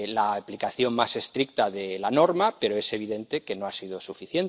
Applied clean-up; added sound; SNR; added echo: none; none; none; none.